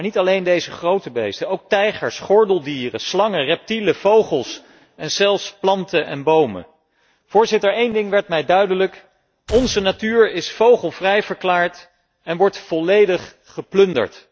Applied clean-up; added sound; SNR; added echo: neural mask model DeepFilterNet 3.